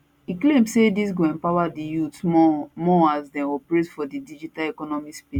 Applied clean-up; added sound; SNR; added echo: none; none; none; none.